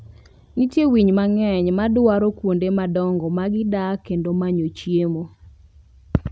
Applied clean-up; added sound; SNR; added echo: none; none; none; none.